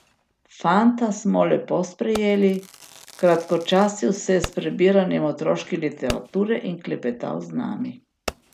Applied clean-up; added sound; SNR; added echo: none; Fireworks; 18 dB; none.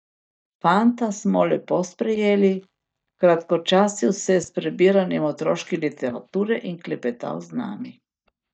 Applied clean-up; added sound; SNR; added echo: neural mask model DeepFilterNet 3.